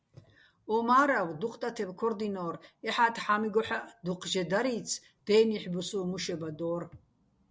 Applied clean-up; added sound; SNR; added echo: none; none; none; none.